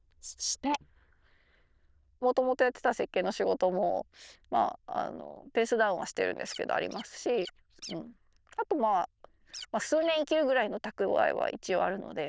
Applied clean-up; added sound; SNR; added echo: neural diffusion model UNIVERSE++.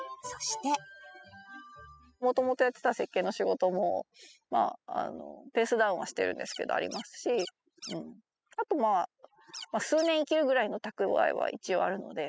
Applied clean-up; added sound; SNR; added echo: classical method spectral subtraction.